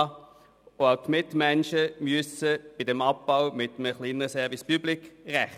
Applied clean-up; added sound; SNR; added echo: none; none; none; none.